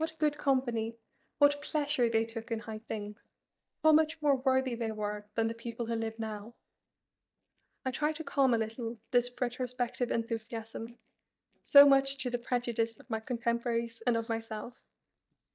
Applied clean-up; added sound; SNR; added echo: neural mask model DeepFilterNet 3.